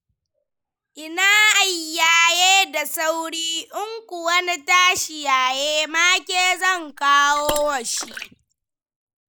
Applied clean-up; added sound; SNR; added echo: neural mask model Resemble Enhance denoiser.